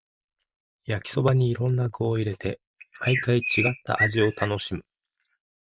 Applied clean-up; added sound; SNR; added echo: neural mask model Resemble Enhance denoiser.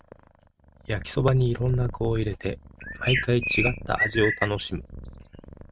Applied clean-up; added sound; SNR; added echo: neural mask model RNNoise.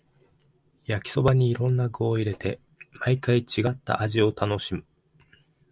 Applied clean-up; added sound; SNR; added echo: none; none; none; none.